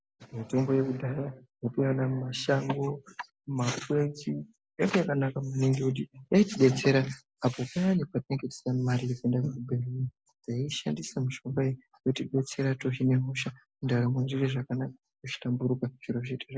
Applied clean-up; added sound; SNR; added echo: none; none; none; none.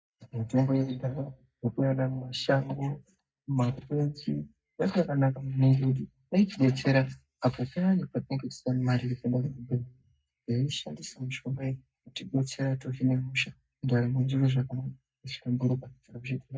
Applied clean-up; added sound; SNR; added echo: neural mask model DeepFilterNet 3.